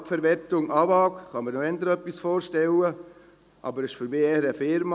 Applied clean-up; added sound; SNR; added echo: none; none; none; none.